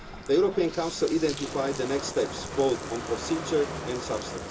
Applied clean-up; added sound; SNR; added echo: none; Bathtub (filling or washing); 8 dB; reverberation time 0.2 s.